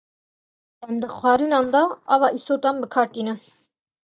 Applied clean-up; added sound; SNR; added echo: neural mask model DeepFilterNet 3.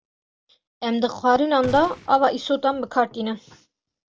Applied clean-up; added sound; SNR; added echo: none; Gunshot, gunfire; 16 dB; none.